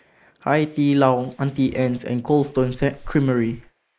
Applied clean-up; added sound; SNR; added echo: neural mask model Resemble Enhance denoiser.